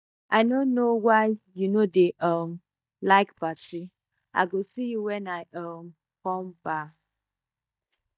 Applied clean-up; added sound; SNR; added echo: neural mask model DeepFilterNet 3.